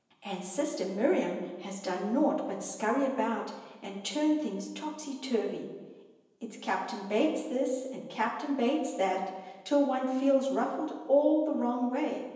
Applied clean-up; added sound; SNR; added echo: none; none; none; reverberation time 1.0 s.